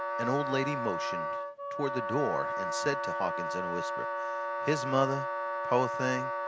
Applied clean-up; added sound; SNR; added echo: none; Wind instrument, woodwind instrument; 0 dB; none.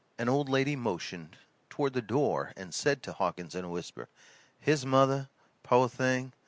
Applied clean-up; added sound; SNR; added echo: none; none; none; none.